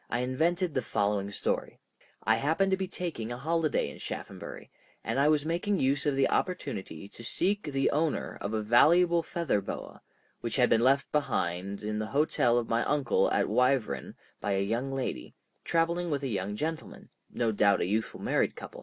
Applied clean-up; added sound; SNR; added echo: none; none; none; none.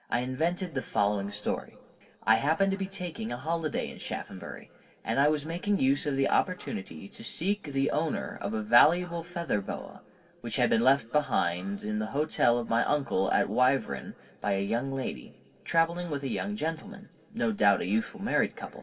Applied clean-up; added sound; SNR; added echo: none; none; none; reverberation time 2.0 s.